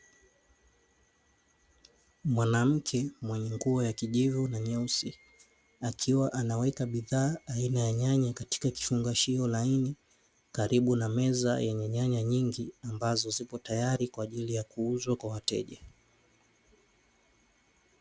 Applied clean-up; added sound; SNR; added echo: none; none; none; none.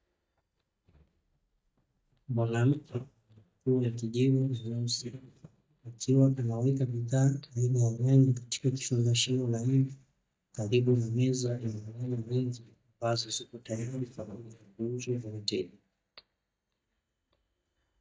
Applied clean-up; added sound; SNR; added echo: neural mask model DeepFilterNet 3.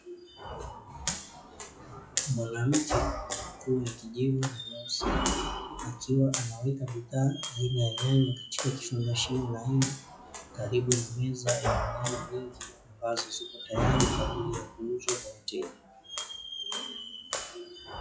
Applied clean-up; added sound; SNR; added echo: classical method WPE with log-MMSE.